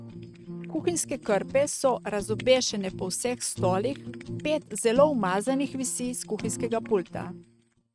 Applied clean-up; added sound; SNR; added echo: neural mask model RNNoise.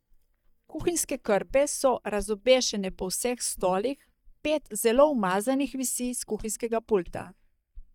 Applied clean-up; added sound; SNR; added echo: neural mask model DeepFilterNet 3.